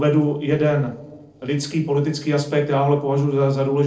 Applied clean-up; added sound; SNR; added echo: neural separator model SepFormer DNS4.